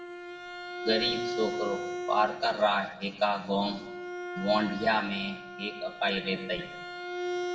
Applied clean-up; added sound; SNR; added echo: none; Bowed string instrument; 6 dB; reverberation time 0.8 s.